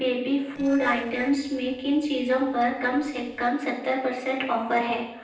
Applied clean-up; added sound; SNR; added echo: neural separator model SepFormer DNS4.